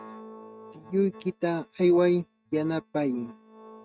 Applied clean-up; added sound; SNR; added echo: neural mask model RNNoise.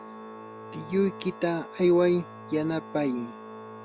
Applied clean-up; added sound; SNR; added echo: none; Organ; 14 dB; none.